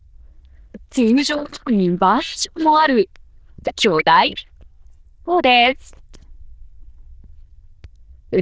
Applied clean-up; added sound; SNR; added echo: neural diffusion model UNIVERSE++.